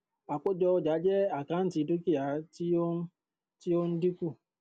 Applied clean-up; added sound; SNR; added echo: none; none; none; none.